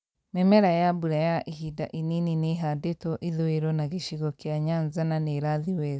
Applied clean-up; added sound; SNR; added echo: none; none; none; none.